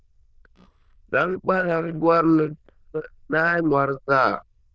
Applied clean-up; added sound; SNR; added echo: neural diffusion model UNIVERSE++.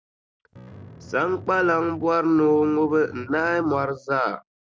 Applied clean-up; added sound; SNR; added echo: none; Bass guitar; 19 dB; none.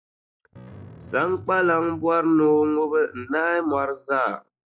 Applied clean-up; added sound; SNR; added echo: classical method log-MMSE.